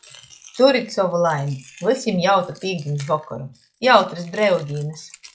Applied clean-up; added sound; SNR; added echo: classical method log-MMSE.